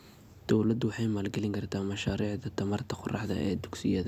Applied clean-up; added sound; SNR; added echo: none; none; none; none.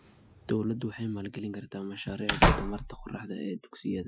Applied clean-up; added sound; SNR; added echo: classical method Wiener filter.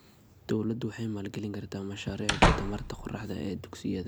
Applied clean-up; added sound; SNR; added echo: none; Slam / Wood; -4 dB; none.